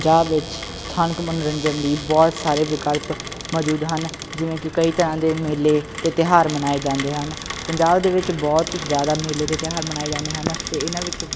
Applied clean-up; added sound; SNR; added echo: none; Rain + Cupboard open or close; 10 dB; none.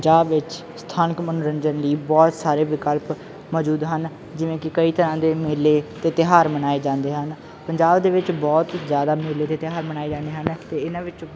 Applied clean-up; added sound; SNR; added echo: none; none; none; none.